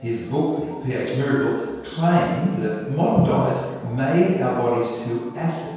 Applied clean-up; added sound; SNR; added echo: none; Bowed string instrument; 13 dB; reverberation time 1.2 s.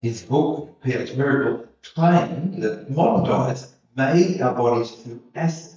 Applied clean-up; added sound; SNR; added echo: neural mask model DeepFilterNet 3.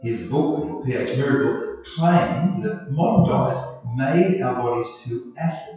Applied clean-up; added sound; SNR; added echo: classical method WPE with log-MMSE.